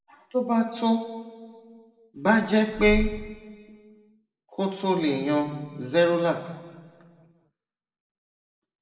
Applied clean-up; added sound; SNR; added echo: none; Purr; 5 dB; reverberation time 1.5 s.